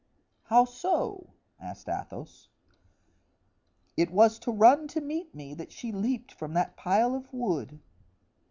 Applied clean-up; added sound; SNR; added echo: none; none; none; none.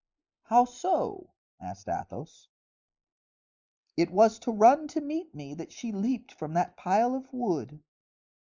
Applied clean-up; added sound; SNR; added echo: neural mask model Resemble Enhance denoiser.